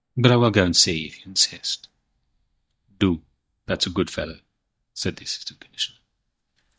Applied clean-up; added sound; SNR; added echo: neural mask model DeepFilterNet 3.